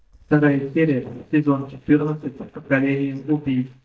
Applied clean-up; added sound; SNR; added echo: neural mask model DeepFilterNet 3.